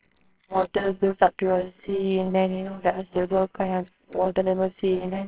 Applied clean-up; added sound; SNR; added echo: neural separator model SepFormer WHAMR!.